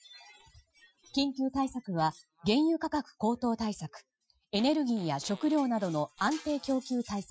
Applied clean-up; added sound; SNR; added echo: classical method Wiener filter.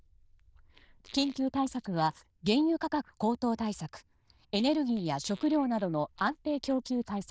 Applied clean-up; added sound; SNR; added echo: neural diffusion model UNIVERSE++.